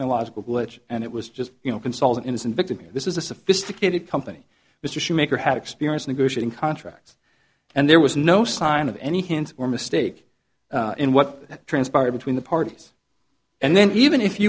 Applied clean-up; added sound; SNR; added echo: none; none; none; none.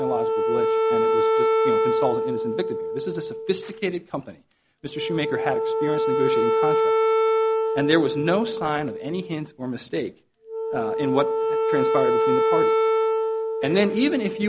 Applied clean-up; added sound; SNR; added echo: none; Wind instrument, woodwind instrument; -4 dB; none.